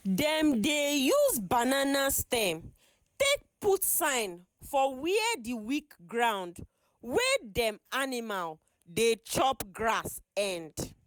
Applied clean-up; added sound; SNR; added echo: none; none; none; none.